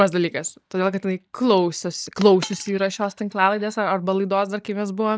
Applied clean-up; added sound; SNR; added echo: neural mask model DeepFilterNet 3.